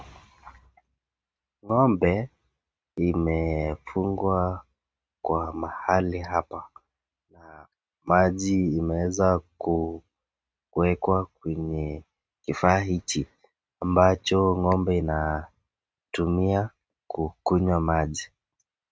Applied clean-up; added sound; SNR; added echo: none; none; none; none.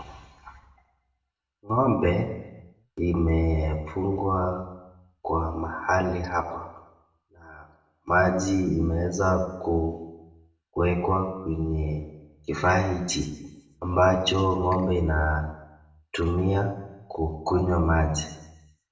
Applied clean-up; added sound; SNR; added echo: none; none; none; reverberation time 0.8 s.